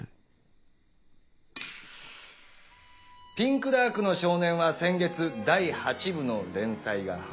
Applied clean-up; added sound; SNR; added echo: none; none; none; none.